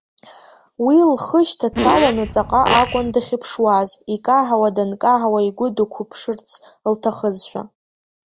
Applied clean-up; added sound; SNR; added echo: none; Fart; 4 dB; none.